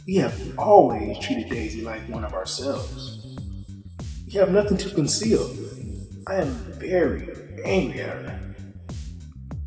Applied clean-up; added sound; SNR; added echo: none; Bass guitar; 11 dB; reverberation time 2.2 s.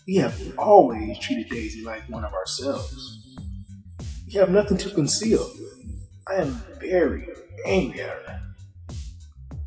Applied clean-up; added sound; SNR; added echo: classical method WPE with log-MMSE.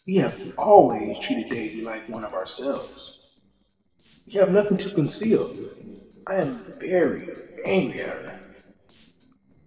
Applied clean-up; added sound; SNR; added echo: neural separator model SepFormer DNS4.